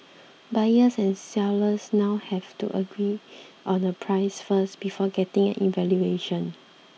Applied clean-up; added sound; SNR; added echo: none; none; none; none.